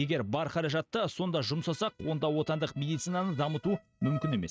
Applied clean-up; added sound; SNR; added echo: neural mask model RNNoise.